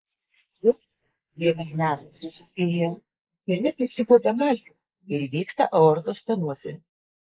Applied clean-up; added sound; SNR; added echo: neural mask model Resemble Enhance denoiser.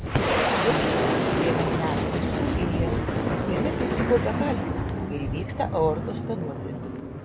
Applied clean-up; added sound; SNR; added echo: none; Boom; -5 dB; none.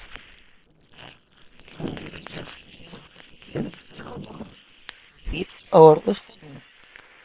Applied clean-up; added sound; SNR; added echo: neural separator model SepFormer WHAM!.